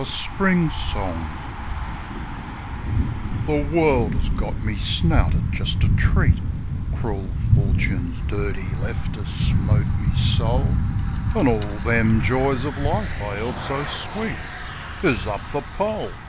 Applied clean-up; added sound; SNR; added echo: none; Thunder / Bicycle; -3 dB; none.